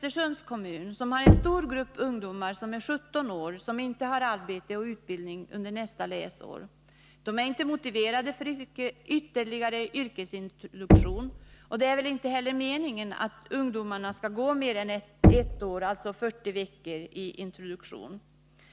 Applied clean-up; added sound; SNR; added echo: none; Knock; -5 dB; none.